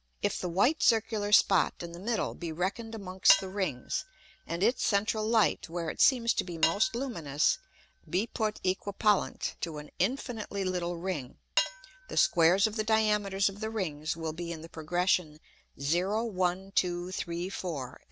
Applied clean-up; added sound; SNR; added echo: none; Cutlery, silverware / Dishes, pots, and pans; 10 dB; none.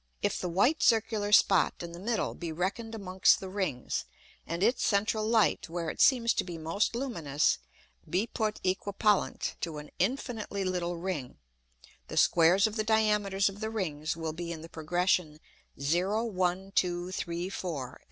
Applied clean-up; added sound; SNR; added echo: none; none; none; none.